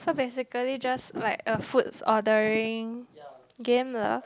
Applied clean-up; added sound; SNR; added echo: none; none; none; none.